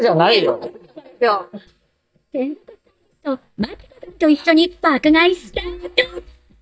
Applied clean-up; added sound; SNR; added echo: neural mask model DeepFilterNet 3.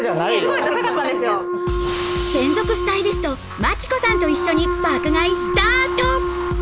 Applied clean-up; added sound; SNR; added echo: none; Wind instrument, woodwind instrument; 3 dB; none.